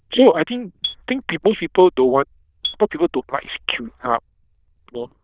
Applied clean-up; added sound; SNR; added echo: neural diffusion model UNIVERSE++.